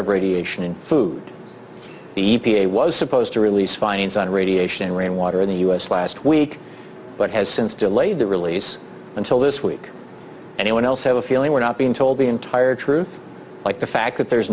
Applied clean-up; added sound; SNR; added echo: none; none; none; none.